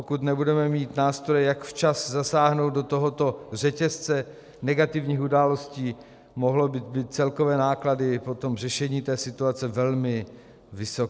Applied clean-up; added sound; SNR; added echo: none; none; none; none.